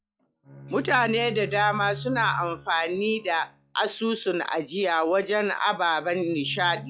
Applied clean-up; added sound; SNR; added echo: classical method log-MMSE.